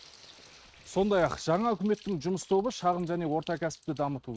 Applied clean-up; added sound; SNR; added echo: neural mask model RNNoise.